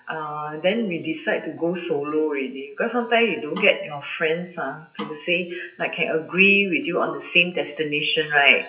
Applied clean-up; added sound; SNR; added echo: classical method WPE with log-MMSE.